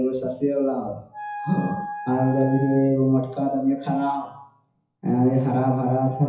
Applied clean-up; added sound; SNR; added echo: classical method WPE with log-MMSE.